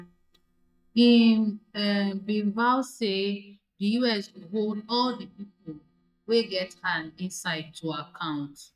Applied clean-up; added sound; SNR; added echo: neural mask model DeepFilterNet 3.